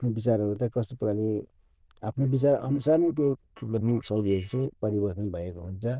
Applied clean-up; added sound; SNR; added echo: neural diffusion model UNIVERSE++.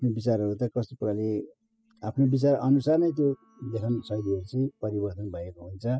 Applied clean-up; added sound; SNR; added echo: classical method spectral subtraction.